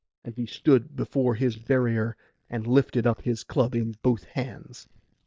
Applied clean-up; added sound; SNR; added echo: neural mask model DeepFilterNet 3.